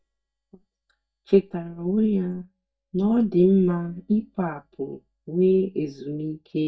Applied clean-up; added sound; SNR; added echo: neural mask model DeepFilterNet 3.